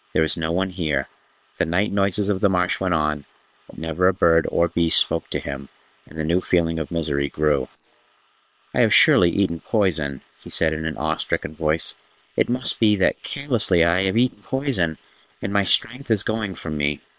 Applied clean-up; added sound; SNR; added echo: neural separator model SepFormer WHAM!.